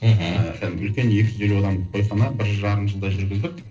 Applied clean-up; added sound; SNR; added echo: neural separator model SepFormer DNS4.